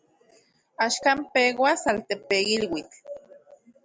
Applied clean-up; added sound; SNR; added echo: none; none; none; none.